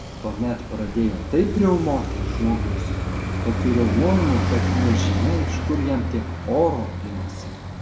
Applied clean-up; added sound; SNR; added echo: none; Traffic noise, roadway noise; 1 dB; reverberation time 0.6 s.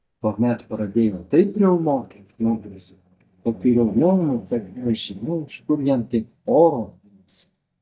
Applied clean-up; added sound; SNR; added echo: neural mask model DeepFilterNet 3.